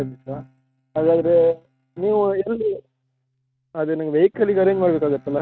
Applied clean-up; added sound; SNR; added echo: neural mask model RNNoise.